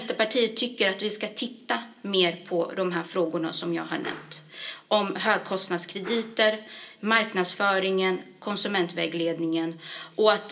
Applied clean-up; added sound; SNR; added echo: none; Whoosh, swoosh, swish; 17 dB; reverberation time 0.2 s.